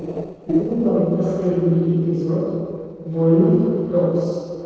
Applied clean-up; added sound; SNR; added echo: neural separator model SepFormer DNS4.